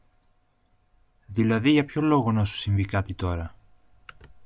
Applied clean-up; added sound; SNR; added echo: none; none; none; none.